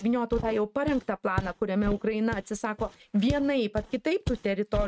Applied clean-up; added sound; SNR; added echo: neural mask model RNNoise.